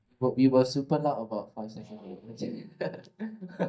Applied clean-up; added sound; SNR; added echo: neural mask model DeepFilterNet 3.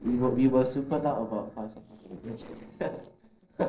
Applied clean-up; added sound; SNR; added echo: neural separator model SepFormer DNS4.